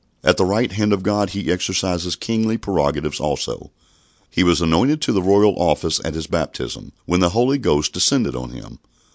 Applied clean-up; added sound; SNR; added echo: none; none; none; none.